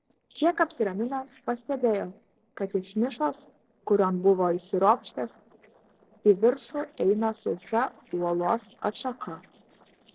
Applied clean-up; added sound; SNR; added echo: neural separator model SepFormer DNS4.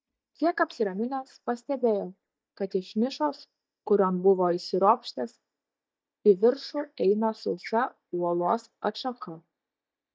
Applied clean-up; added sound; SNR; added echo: neural mask model DeepFilterNet 3.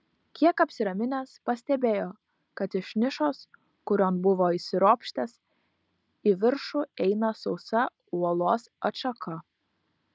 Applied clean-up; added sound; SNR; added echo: none; none; none; none.